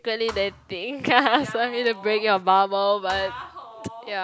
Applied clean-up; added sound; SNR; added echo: none; Thump, thud; 19 dB; none.